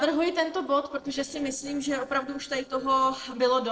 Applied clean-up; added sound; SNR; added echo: neural separator model SepFormer DNS4.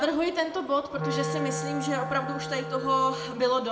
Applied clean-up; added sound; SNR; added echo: none; Wind instrument, woodwind instrument; 6 dB; reverberation time 0.4 s.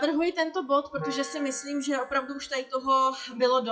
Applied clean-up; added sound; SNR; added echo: classical method WPE with log-MMSE.